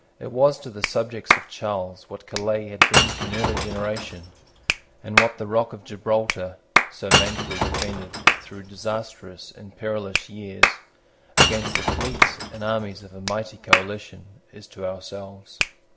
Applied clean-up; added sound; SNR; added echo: none; Shatter / Crushing + Clapping; -4 dB; none.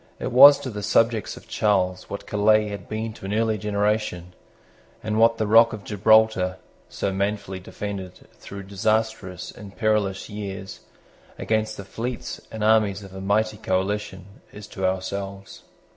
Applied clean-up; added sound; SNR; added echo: none; none; none; none.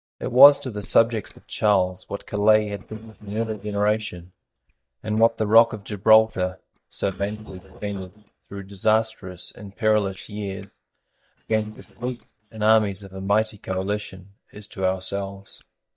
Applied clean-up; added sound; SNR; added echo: neural mask model DeepFilterNet 3.